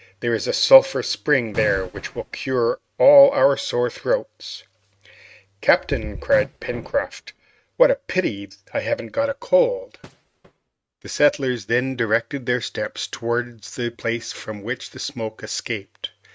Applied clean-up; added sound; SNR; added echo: neural mask model RNNoise.